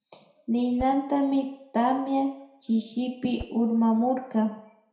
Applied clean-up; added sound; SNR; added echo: none; Whoosh, swoosh, swish; 15 dB; reverberation time 0.6 s.